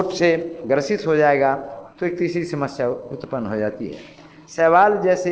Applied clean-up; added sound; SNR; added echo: neural separator model SepFormer DNS4.